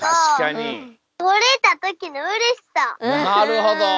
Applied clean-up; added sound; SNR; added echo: none; none; none; none.